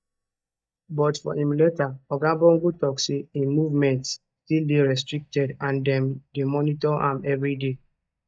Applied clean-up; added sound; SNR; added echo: neural mask model DeepFilterNet 3.